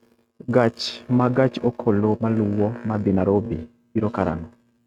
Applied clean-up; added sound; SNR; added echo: neural mask model RNNoise.